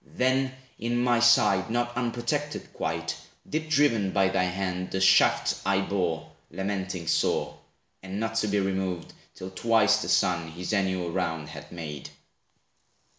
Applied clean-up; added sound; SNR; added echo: none; none; none; none.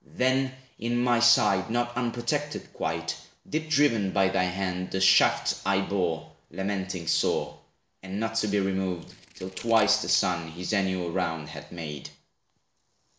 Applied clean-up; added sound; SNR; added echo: neural separator model SepFormer DNS4.